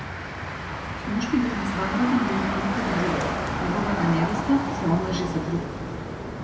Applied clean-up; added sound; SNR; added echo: none; Motor vehicle (road); 2 dB; reverberation time 2.0 s.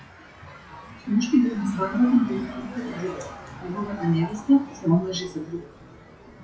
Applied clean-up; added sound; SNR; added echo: classical method WPE with log-MMSE.